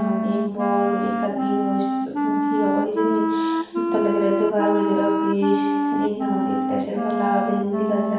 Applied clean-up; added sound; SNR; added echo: none; Wind instrument, woodwind instrument; -1 dB; reverberation time 0.9 s.